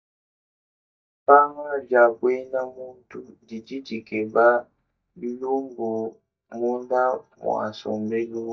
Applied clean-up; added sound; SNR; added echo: neural mask model DeepFilterNet 3.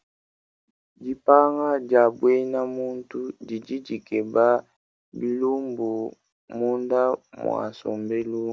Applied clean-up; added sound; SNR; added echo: none; none; none; none.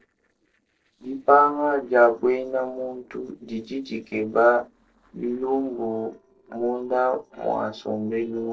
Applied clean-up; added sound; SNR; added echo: neural separator model SepFormer DNS4.